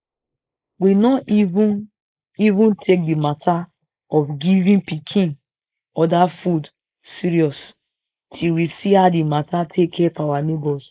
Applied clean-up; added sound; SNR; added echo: neural mask model Resemble Enhance denoiser.